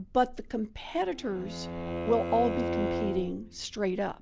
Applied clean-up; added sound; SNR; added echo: none; Bowed string instrument; 5 dB; none.